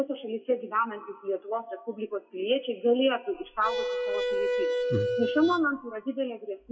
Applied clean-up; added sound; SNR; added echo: classical method WPE with log-MMSE.